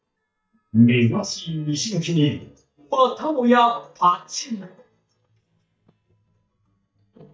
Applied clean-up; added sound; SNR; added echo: neural mask model DeepFilterNet 3.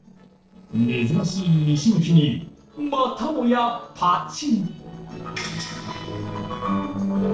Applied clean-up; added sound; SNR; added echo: neural separator model SepFormer DNS4.